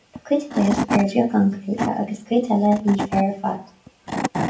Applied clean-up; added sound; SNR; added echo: none; Wood / Tools; 6 dB; reverberation time 0.3 s.